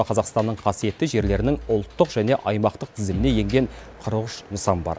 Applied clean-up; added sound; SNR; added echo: none; Bass drum; 11 dB; none.